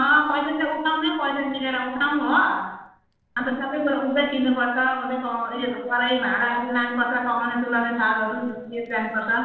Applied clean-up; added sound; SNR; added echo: neural separator model SepFormer DNS4.